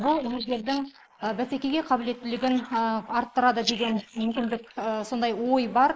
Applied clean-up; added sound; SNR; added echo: neural mask model Resemble Enhance denoiser.